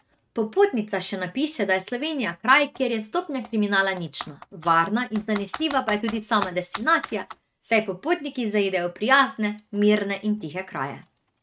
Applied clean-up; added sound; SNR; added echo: neural mask model RNNoise.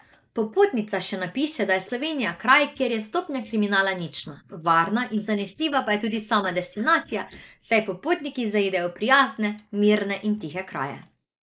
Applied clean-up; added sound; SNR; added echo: neural mask model Resemble Enhance denoiser.